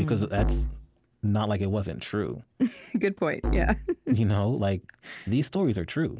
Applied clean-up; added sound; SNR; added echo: none; Musical instrument; 6 dB; none.